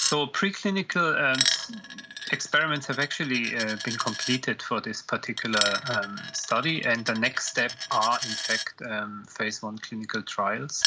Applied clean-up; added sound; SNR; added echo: none; Coin (dropping); 6 dB; none.